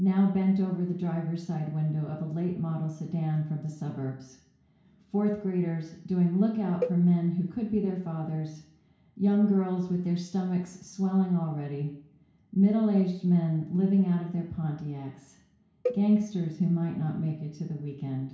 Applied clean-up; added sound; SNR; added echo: none; Cowbell; 11 dB; reverberation time 0.6 s.